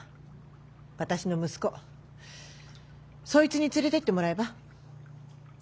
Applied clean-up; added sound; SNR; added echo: none; none; none; none.